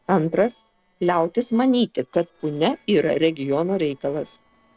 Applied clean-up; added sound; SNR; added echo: neural separator model SepFormer DNS4.